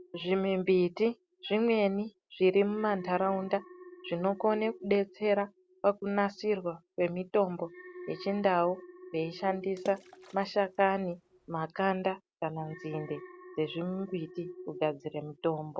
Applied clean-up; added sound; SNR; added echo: none; Water / Splash, splatter + Alarm; 19 dB; none.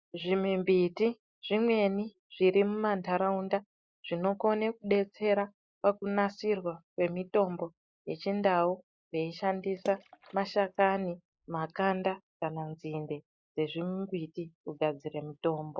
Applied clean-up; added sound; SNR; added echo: neural mask model Resemble Enhance denoiser.